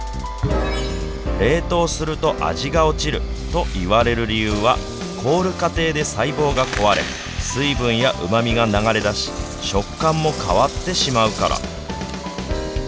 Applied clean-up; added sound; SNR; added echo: none; Engine; 17 dB; none.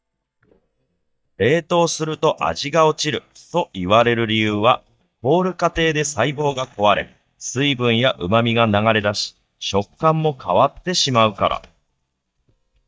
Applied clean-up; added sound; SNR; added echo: neural mask model DeepFilterNet 3.